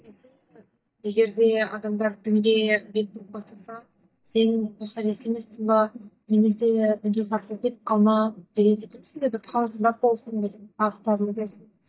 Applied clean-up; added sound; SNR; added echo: neural mask model DeepFilterNet 3.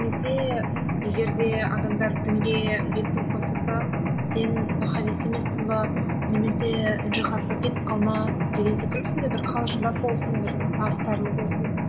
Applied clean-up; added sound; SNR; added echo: none; Mechanisms; -2 dB; reverberation time 1.9 s.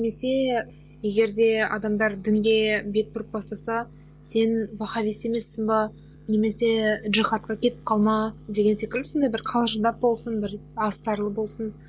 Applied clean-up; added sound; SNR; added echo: none; none; none; none.